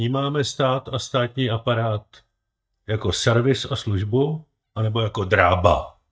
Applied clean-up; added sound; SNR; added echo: neural mask model DeepFilterNet 3.